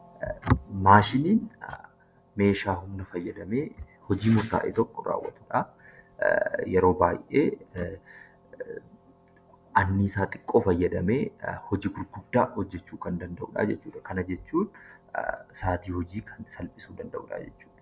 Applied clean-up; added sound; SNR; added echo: none; none; none; none.